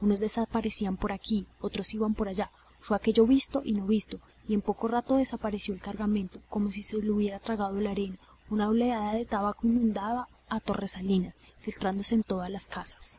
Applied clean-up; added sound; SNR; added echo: none; none; none; none.